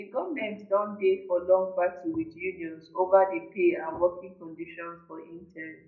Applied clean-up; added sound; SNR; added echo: none; none; none; reverberation time 0.5 s.